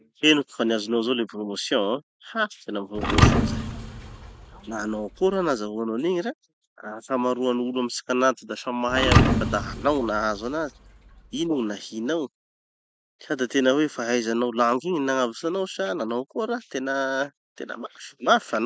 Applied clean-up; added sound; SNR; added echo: none; Thump, thud; -1 dB; none.